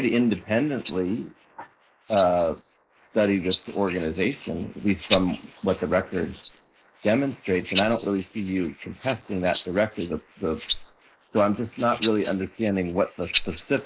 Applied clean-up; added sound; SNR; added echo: neural mask model Resemble Enhance denoiser.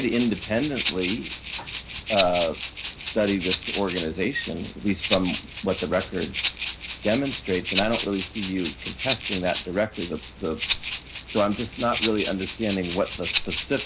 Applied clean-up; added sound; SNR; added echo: none; Rattle (instrument); 1 dB; none.